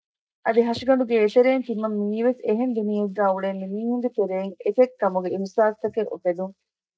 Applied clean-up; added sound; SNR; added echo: neural mask model DeepFilterNet 3.